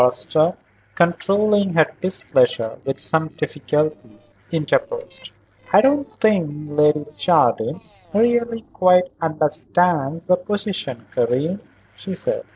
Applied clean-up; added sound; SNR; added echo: neural separator model SepFormer DNS4.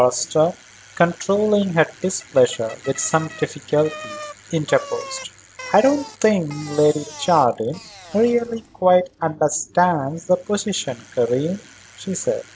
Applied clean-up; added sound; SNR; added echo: none; Bicycle; 19 dB; none.